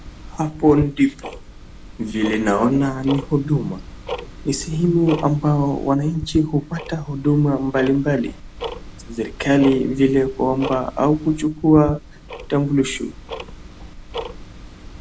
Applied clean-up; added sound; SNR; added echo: none; Tick-tock; 13 dB; none.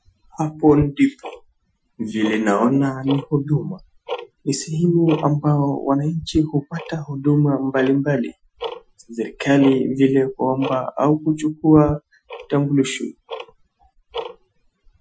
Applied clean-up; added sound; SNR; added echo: classical method Wiener filter.